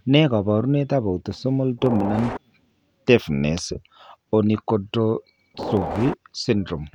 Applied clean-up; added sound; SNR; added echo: none; Train; 6 dB; none.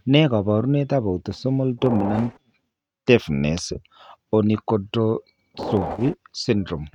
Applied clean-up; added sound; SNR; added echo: neural mask model RNNoise.